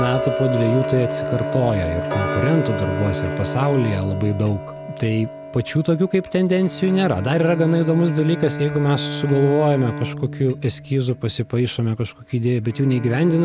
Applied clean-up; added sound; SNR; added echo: none; Tick-tock + Bowed string instrument; 8 dB; none.